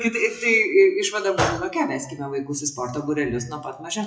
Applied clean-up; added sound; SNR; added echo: classical method WPE with log-MMSE.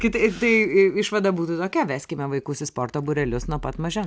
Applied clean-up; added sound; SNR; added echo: none; none; none; none.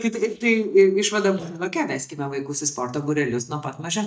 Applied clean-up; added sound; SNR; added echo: neural mask model DeepFilterNet 3.